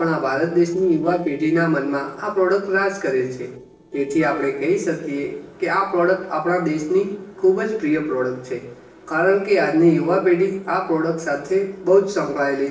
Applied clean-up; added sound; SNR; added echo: neural separator model SepFormer DNS4.